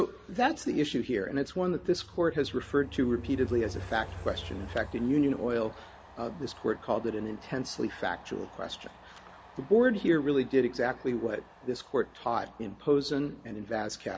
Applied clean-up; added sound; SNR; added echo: none; Train; 17 dB; none.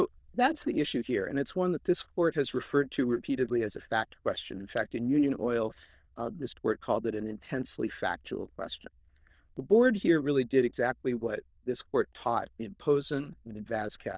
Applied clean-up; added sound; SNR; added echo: neural diffusion model UNIVERSE++.